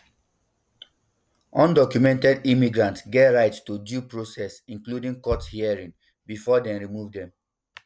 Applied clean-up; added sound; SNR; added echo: none; Bass drum; 17 dB; none.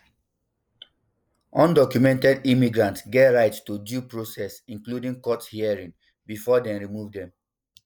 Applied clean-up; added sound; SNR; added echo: neural mask model Resemble Enhance denoiser.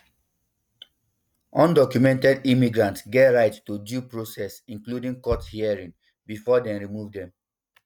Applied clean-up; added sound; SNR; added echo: neural mask model RNNoise.